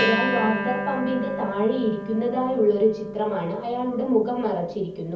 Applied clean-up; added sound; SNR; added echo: none; Acoustic guitar; 7 dB; reverberation time 0.7 s.